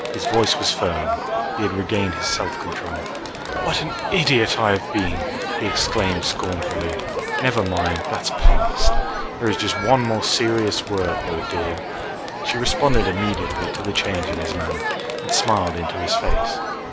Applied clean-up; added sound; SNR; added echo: none; Crowd; 4 dB; none.